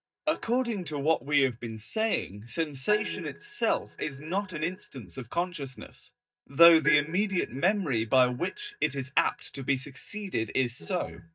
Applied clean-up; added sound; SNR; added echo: neural mask model DeepFilterNet 3.